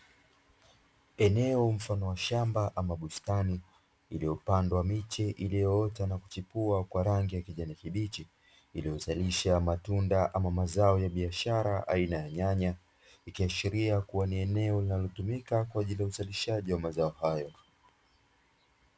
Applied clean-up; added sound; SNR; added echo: none; none; none; none.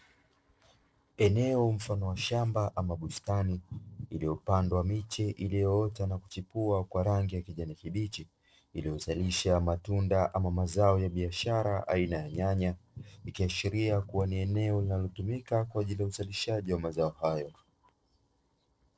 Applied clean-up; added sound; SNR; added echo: neural separator model SepFormer DNS4.